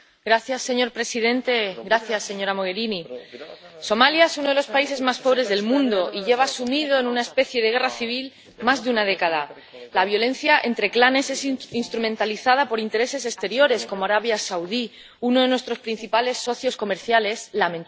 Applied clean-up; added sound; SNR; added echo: none; none; none; none.